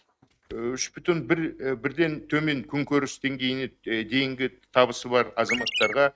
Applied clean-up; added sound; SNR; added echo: neural mask model RNNoise.